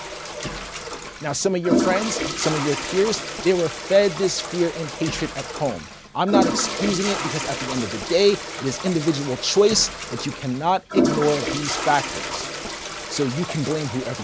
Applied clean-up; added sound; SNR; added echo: none; Toilet flush; 4 dB; none.